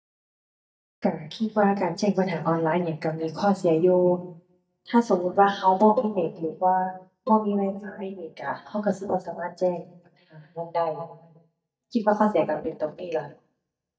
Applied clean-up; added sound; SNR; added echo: neural mask model DeepFilterNet 3.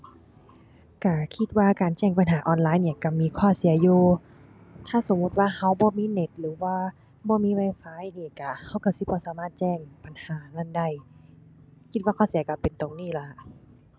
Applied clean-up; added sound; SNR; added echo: none; none; none; none.